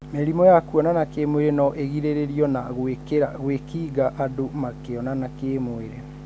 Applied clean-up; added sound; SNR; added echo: none; none; none; none.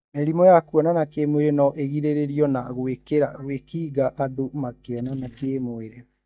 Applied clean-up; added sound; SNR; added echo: neural mask model DeepFilterNet 3.